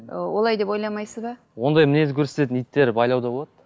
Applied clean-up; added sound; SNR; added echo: none; none; none; none.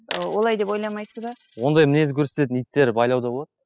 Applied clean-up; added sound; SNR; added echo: classical method spectral subtraction.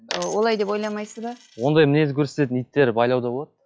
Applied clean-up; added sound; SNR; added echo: classical method log-MMSE.